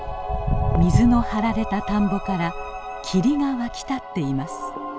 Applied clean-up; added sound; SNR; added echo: none; Walk, footsteps; 4 dB; none.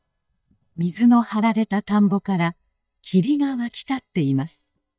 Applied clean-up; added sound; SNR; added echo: neural mask model DeepFilterNet 3.